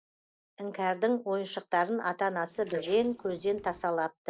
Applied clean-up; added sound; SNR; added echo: neural mask model Resemble Enhance denoiser.